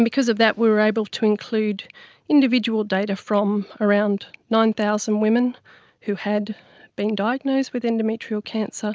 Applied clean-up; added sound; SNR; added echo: none; none; none; none.